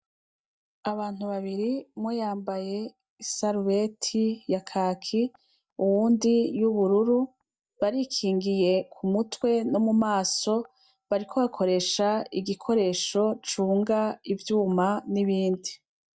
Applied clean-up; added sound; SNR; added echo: neural mask model DeepFilterNet 3.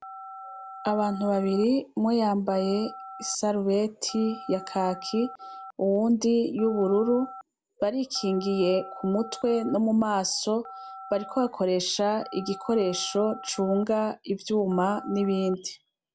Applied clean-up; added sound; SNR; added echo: none; Telephone; 17 dB; none.